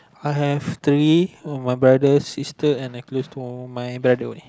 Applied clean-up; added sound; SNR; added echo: none; none; none; none.